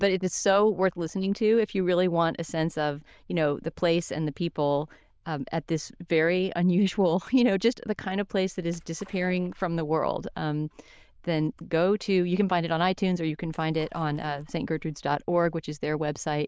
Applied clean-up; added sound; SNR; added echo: neural diffusion model UNIVERSE++.